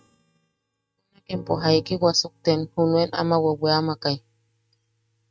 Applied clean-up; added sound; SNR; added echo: neural mask model RNNoise.